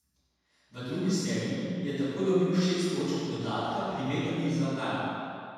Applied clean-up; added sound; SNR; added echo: none; none; none; reverberation time 2.1 s.